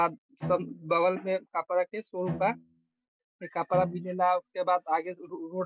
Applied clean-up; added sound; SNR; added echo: none; Bowed string instrument; 11 dB; none.